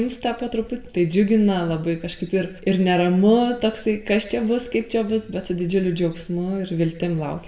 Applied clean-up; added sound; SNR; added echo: none; none; none; reverberation time 0.7 s.